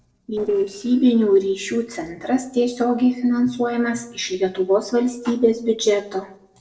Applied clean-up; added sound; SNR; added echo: neural separator model SepFormer DNS4.